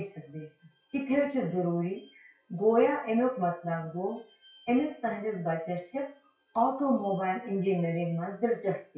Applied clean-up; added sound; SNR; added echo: classical method WPE with log-MMSE.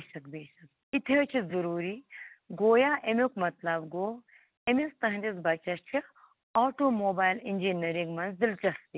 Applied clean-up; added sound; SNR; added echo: none; none; none; none.